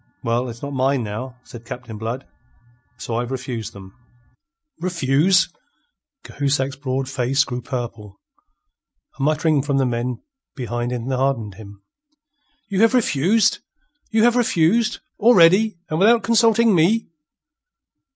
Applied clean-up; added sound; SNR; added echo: none; none; none; none.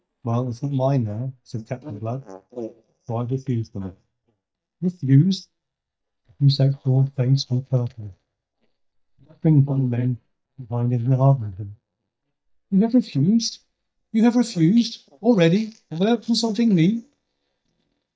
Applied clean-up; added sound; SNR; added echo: neural mask model DeepFilterNet 3.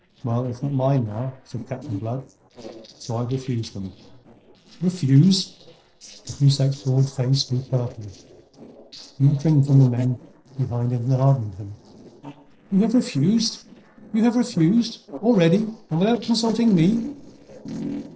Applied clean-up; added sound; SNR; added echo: neural separator model SepFormer DNS4.